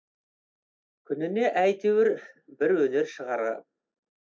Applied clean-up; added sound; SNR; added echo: none; none; none; none.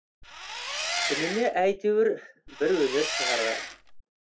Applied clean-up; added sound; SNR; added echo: none; Engine; 4 dB; none.